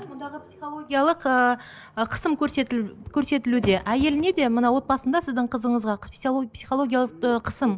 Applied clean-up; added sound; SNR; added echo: none; none; none; none.